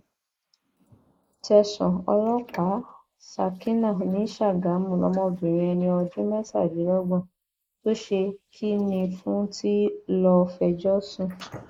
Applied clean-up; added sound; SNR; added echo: neural mask model Resemble Enhance denoiser.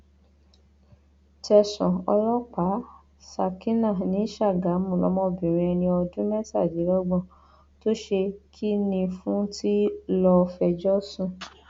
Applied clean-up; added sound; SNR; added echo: none; none; none; none.